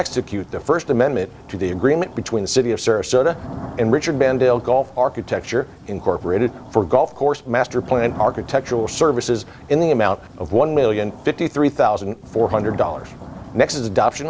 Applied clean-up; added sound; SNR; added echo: none; Thunder / Rain; 18 dB; none.